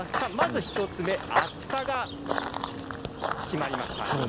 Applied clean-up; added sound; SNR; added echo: none; Run / Bird vocalization, bird call, bird song; 1 dB; none.